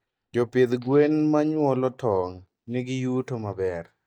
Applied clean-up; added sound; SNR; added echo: neural mask model DeepFilterNet 3.